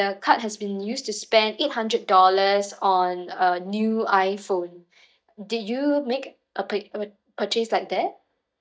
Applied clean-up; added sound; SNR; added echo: neural mask model DeepFilterNet 3.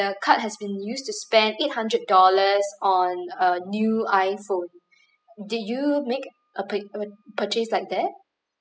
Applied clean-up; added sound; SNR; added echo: classical method spectral subtraction.